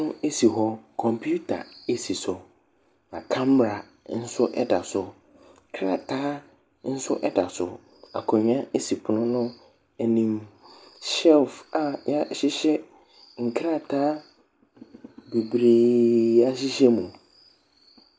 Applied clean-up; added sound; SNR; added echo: none; none; none; none.